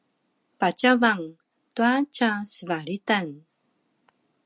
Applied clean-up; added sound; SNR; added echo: none; none; none; none.